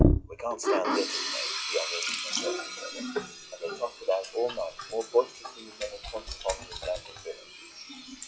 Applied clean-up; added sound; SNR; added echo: classical method log-MMSE.